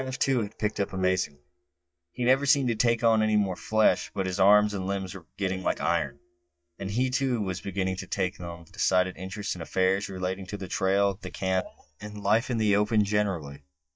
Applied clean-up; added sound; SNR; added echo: neural mask model DeepFilterNet 3.